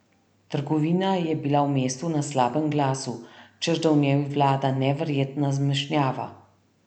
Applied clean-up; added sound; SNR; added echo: none; none; none; none.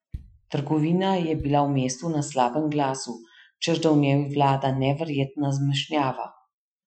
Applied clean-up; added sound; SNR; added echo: classical method Wiener filter.